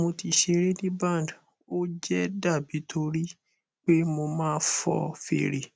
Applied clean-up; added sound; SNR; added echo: none; none; none; none.